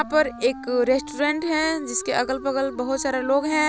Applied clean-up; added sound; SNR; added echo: none; Wind instrument, woodwind instrument; 14 dB; none.